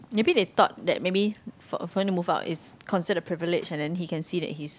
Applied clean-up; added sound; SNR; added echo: none; none; none; none.